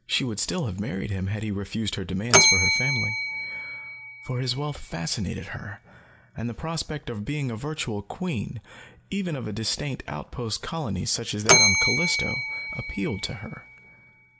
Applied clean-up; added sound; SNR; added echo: none; Bell; -1 dB; none.